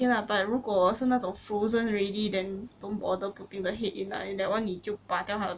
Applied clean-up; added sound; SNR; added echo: none; none; none; none.